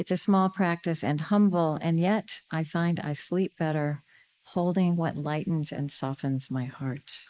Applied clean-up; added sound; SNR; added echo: neural mask model Resemble Enhance denoiser.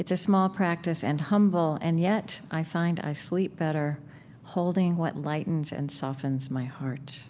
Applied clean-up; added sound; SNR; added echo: none; none; none; none.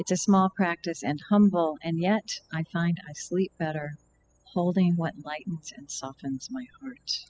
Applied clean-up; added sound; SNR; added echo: classical method spectral subtraction.